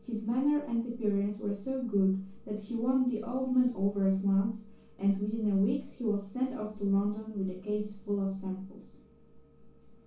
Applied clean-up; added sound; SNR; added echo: none; none; none; reverberation time 0.3 s.